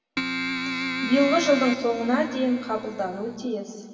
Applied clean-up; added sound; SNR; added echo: none; Keyboard (musical); 5 dB; reverberation time 2.5 s.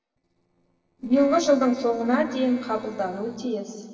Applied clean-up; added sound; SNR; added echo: neural separator model SepFormer DNS4.